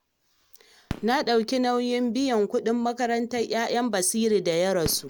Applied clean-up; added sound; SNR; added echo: none; Fireworks; 19 dB; none.